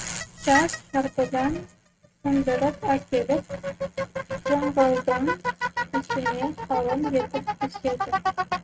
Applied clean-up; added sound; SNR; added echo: neural mask model RNNoise.